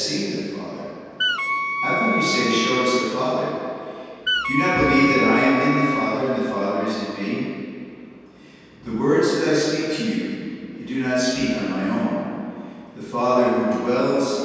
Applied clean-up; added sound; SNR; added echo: none; Wind instrument, woodwind instrument; 2 dB; reverberation time 2.1 s.